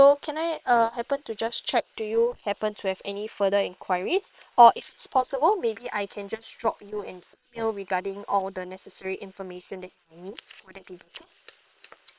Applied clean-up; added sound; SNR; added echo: neural separator model SepFormer WHAM!.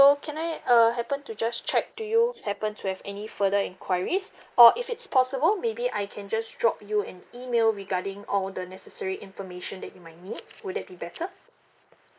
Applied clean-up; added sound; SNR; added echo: neural mask model Resemble Enhance denoiser.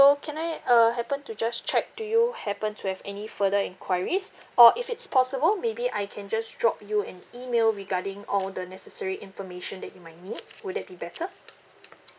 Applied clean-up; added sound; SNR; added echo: none; none; none; none.